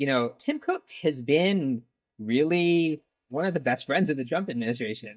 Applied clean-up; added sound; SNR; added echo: neural mask model DeepFilterNet 3.